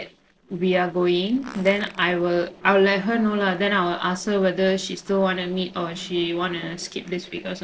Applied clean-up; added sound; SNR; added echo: neural separator model SepFormer DNS4.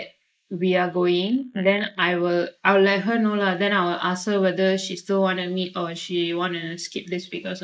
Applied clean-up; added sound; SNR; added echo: neural mask model Resemble Enhance denoiser.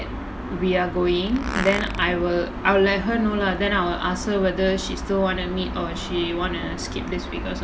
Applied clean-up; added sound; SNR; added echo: none; Fart; 10 dB; none.